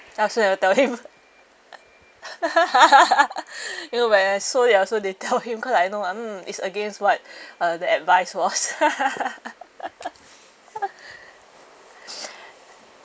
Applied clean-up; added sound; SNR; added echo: none; none; none; none.